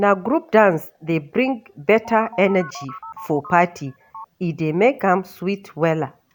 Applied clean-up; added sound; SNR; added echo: none; Telephone; 17 dB; none.